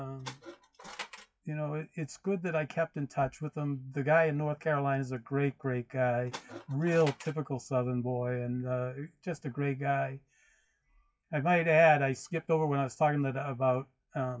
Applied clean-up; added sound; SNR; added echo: classical method WPE with log-MMSE.